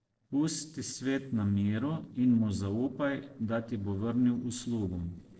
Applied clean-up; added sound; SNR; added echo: neural separator model SepFormer DNS4.